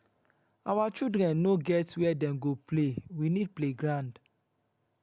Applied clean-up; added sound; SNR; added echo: none; none; none; none.